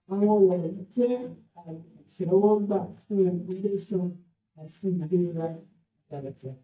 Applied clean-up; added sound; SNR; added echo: neural mask model DeepFilterNet 3.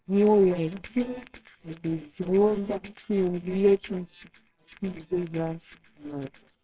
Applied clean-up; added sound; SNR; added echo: neural separator model SepFormer WHAMR!.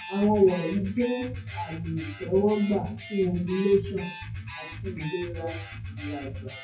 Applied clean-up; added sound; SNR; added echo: classical method WPE with log-MMSE.